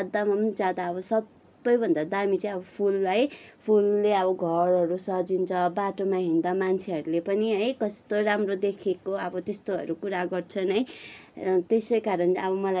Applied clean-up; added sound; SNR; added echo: none; none; none; none.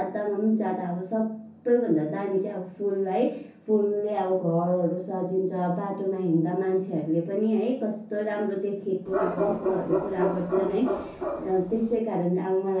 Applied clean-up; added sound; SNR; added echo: none; Bark; 3 dB; reverberation time 0.6 s.